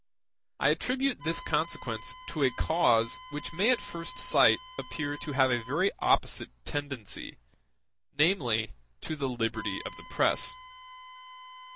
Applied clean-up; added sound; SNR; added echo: none; Wind instrument, woodwind instrument; 18 dB; none.